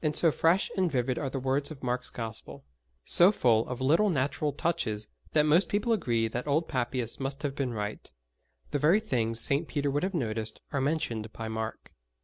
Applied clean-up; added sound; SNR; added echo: none; none; none; none.